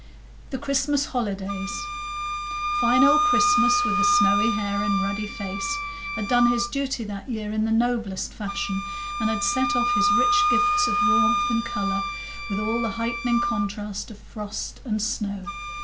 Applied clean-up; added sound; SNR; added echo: none; Wind instrument, woodwind instrument; 0 dB; none.